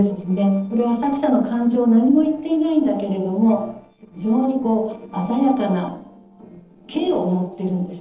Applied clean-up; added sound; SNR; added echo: neural separator model SepFormer DNS4.